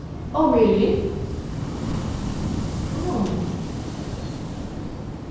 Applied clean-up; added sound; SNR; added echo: none; Waves, surf / Wind; 3 dB; reverberation time 1.0 s.